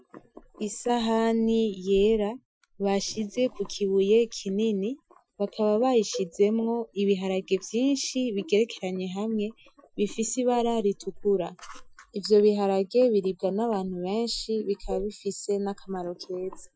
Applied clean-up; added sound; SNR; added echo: classical method Wiener filter.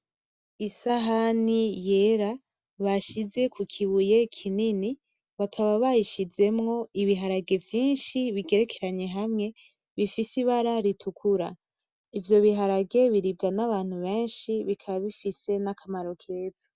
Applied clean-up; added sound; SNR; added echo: none; none; none; none.